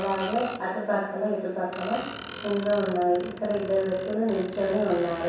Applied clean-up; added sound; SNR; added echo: none; Screech; 14 dB; reverberation time 0.7 s.